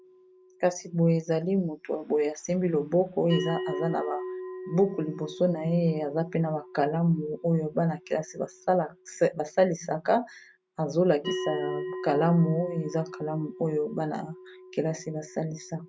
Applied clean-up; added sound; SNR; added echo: none; Bell; 12 dB; none.